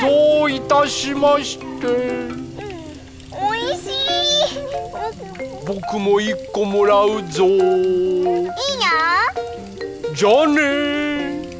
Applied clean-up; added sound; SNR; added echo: none; Water tap, faucet; 20 dB; none.